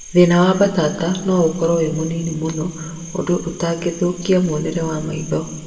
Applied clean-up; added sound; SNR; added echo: none; Cricket; 18 dB; reverberation time 2.0 s.